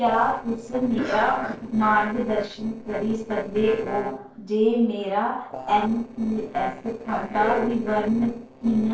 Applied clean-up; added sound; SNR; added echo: neural separator model SepFormer DNS4.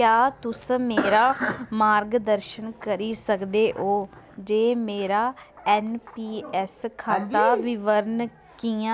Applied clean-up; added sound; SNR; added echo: none; none; none; none.